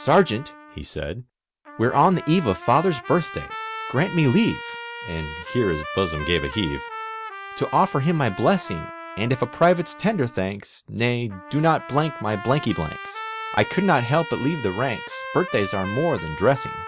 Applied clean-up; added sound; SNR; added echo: none; Trumpet; 12 dB; none.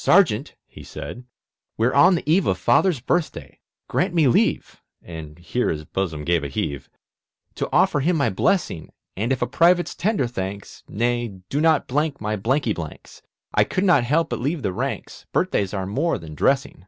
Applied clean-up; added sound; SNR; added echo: none; none; none; none.